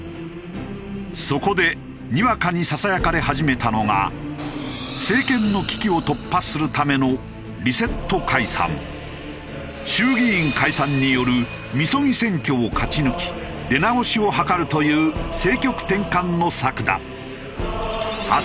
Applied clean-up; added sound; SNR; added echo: none; none; none; none.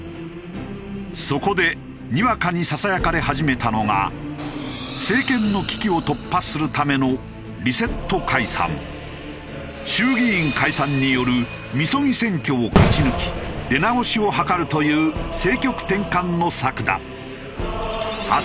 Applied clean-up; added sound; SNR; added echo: none; Fireworks; -1 dB; none.